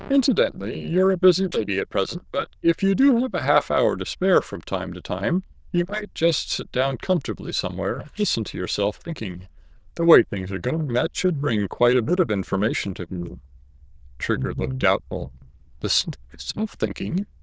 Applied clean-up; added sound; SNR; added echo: neural diffusion model UNIVERSE++.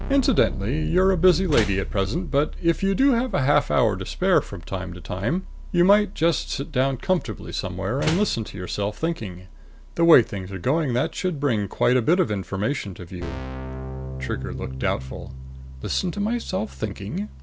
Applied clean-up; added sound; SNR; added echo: none; Keyboard (musical) + Slam; 9 dB; none.